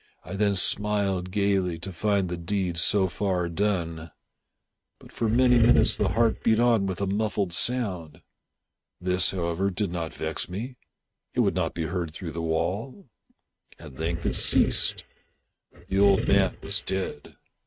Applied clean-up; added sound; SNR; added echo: neural mask model RNNoise.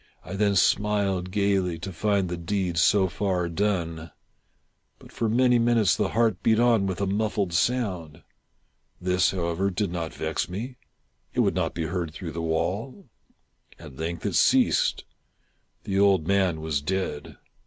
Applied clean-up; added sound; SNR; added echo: none; none; none; none.